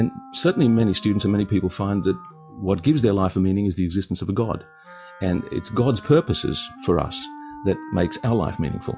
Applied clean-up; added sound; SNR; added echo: classical method log-MMSE.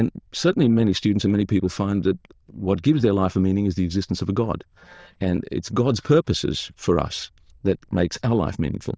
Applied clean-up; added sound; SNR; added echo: neural diffusion model UNIVERSE++.